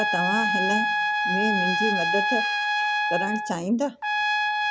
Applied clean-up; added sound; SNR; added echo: none; Trumpet; -5 dB; none.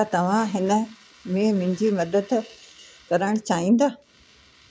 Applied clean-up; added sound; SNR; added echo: neural mask model Resemble Enhance denoiser.